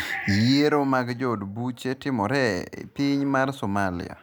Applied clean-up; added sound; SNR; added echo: none; none; none; none.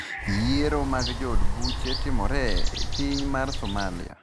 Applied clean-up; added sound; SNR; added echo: none; Bird; -4 dB; none.